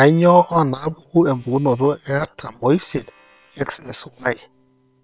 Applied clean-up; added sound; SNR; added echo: neural separator model SepFormer WHAM!.